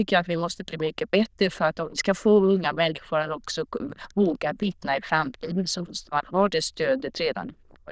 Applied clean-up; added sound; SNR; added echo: neural diffusion model UNIVERSE++.